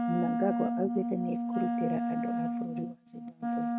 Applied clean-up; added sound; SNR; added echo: neural mask model RNNoise.